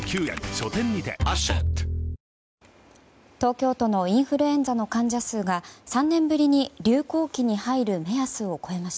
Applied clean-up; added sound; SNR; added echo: none; none; none; none.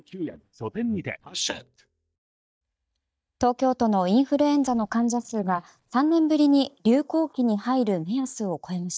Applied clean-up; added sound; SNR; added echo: neural mask model DeepFilterNet 3.